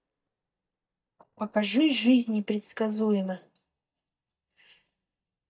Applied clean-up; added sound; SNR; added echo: neural mask model DeepFilterNet 3.